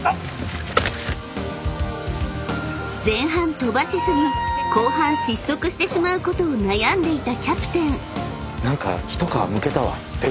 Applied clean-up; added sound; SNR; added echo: none; Wind instrument, woodwind instrument; 2 dB; none.